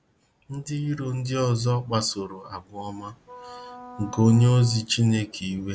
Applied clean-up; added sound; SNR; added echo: none; Wind instrument, woodwind instrument; 19 dB; none.